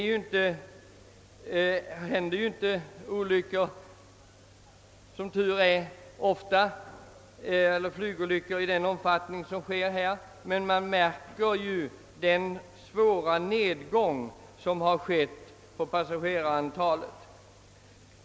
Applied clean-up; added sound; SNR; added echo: none; none; none; none.